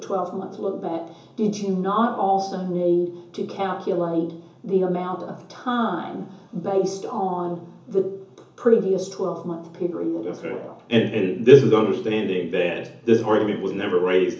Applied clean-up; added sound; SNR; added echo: none; none; none; reverberation time 0.7 s.